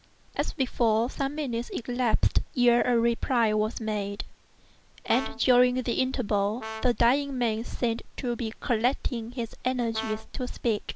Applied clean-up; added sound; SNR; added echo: none; Brass instrument; 15 dB; none.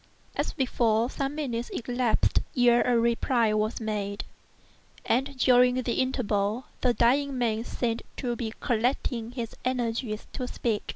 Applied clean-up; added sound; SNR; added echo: none; none; none; none.